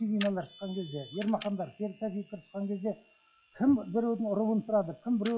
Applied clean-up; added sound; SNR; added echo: classical method log-MMSE.